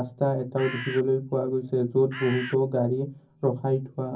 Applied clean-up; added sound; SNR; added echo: none; Bird; 9 dB; reverberation time 0.4 s.